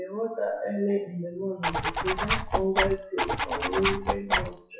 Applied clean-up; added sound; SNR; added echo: classical method WPE with log-MMSE.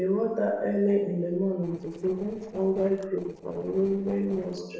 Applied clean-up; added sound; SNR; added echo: neural separator model SepFormer DNS4.